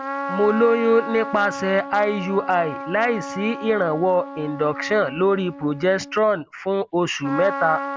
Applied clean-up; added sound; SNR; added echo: none; Trumpet; 10 dB; none.